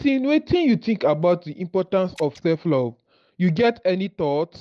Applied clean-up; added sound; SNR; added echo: neural mask model DeepFilterNet 3.